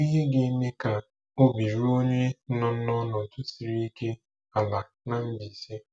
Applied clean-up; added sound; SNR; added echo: none; none; none; none.